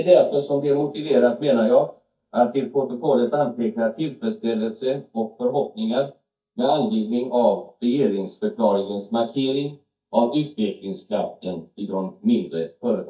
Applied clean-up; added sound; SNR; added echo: neural mask model DeepFilterNet 3.